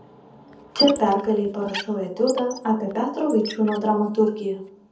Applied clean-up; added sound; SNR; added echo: none; Squeak; 12 dB; reverberation time 0.7 s.